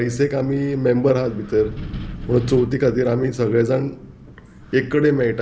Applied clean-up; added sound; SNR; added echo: none; Wind; 15 dB; none.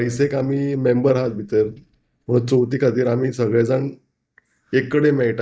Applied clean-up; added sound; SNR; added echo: neural mask model DeepFilterNet 3.